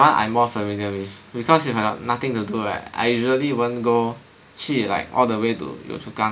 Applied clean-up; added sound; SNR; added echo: none; none; none; none.